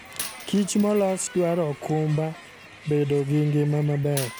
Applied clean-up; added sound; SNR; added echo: none; Crowd + Coin (dropping); 14 dB; none.